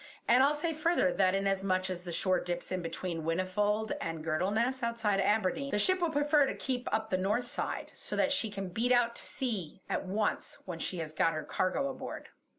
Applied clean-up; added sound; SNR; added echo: none; none; none; none.